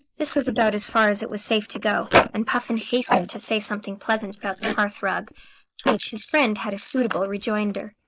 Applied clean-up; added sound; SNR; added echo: neural mask model Resemble Enhance denoiser.